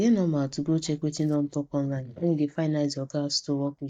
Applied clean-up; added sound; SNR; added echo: neural mask model DeepFilterNet 3.